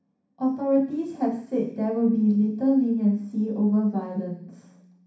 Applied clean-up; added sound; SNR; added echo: none; none; none; reverberation time 0.6 s.